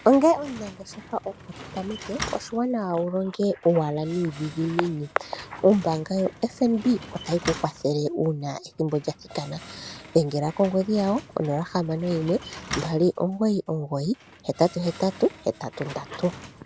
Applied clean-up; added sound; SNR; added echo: none; Slam; 16 dB; none.